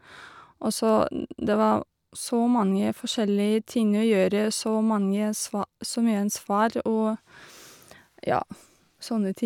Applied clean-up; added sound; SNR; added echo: none; none; none; none.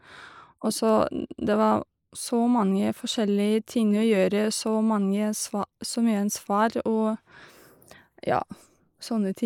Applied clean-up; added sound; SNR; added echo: neural mask model Resemble Enhance denoiser.